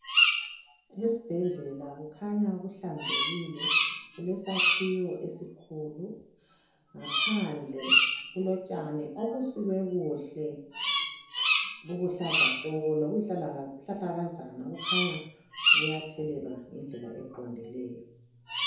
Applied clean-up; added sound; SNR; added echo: none; Bird vocalization, bird call, bird song; -3 dB; reverberation time 2.5 s.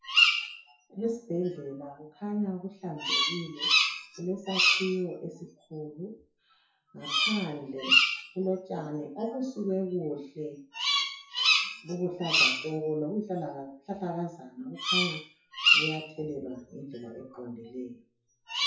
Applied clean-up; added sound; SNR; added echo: classical method WPE with log-MMSE.